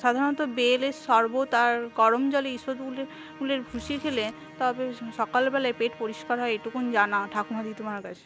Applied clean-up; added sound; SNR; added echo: none; Zipper (clothing) + Musical instrument; 19 dB; none.